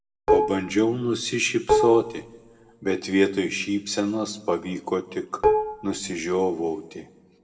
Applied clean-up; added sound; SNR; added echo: none; Dishes, pots, and pans; 0 dB; reverberation time 1.0 s.